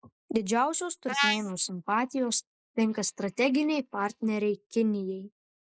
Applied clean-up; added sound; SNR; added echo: neural mask model Resemble Enhance denoiser.